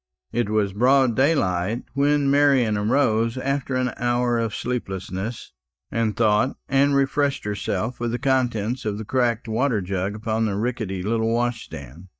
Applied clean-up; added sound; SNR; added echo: neural mask model DeepFilterNet 3.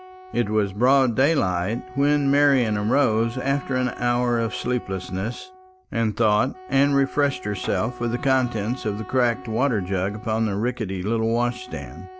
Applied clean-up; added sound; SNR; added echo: none; Wind instrument, woodwind instrument + Guitar; 18 dB; none.